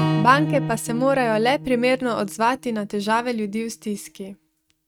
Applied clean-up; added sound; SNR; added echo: neural mask model RNNoise.